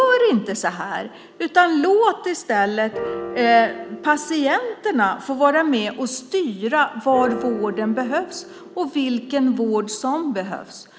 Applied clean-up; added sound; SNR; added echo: none; Piano; 15 dB; none.